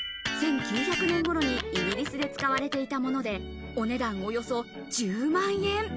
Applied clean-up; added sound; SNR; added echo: none; Electric guitar; 4 dB; none.